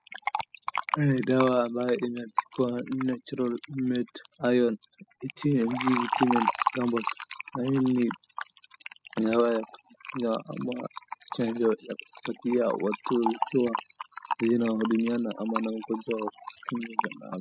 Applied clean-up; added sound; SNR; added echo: classical method spectral subtraction.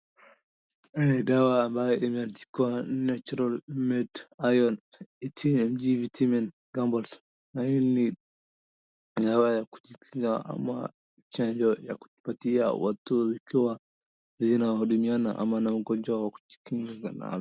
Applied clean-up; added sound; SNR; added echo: none; none; none; none.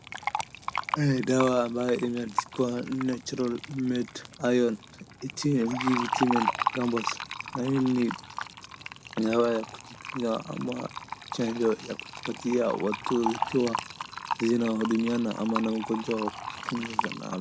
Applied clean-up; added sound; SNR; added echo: none; Fill (with liquid); 7 dB; none.